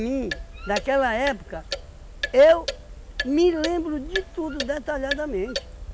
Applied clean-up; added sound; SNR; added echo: none; Clock; 10 dB; none.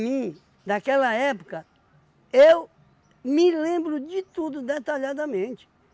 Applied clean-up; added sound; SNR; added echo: none; none; none; none.